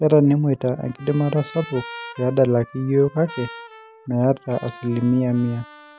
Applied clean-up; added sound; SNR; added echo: none; Trumpet; 20 dB; none.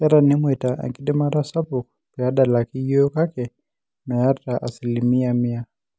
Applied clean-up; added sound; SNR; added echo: none; none; none; none.